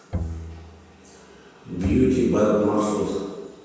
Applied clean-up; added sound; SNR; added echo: none; Bowed string instrument; 10 dB; reverberation time 1.2 s.